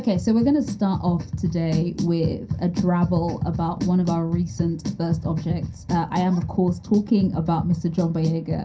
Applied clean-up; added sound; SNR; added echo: none; none; none; reverberation time 0.3 s.